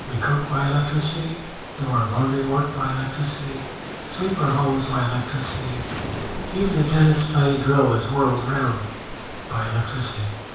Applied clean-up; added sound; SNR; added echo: none; Waves, surf; 10 dB; reverberation time 0.7 s.